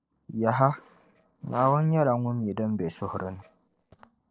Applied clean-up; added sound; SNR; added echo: neural separator model SepFormer DNS4.